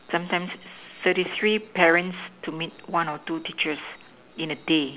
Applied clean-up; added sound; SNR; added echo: none; none; none; none.